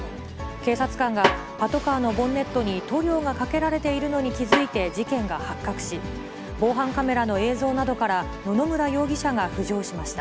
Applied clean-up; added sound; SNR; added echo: none; Snare drum; 4 dB; none.